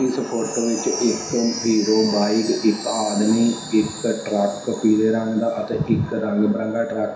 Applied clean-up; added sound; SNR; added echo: none; Chime; 13 dB; reverberation time 0.7 s.